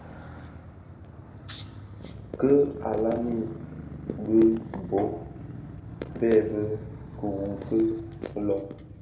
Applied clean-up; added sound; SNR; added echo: none; Motorcycle; 13 dB; reverberation time 1.6 s.